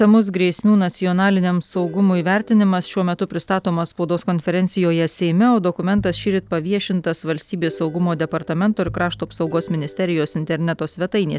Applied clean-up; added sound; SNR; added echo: none; Piano + Plucked string instrument; 20 dB; none.